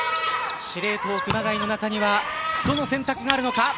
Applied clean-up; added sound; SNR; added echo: none; Mechanisms; 14 dB; none.